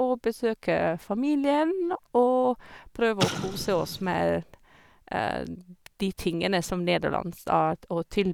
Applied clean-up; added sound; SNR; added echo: none; Explosion; 8 dB; none.